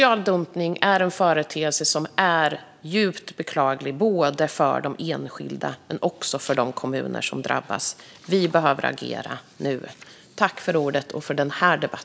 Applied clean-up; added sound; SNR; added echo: none; none; none; none.